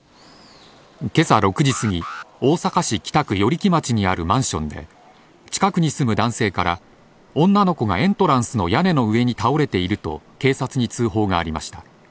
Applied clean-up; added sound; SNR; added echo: none; Alarm; 17 dB; none.